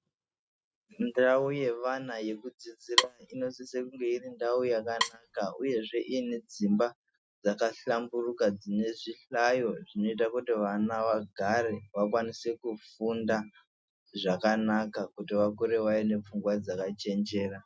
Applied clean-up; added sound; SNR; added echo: neural mask model RNNoise.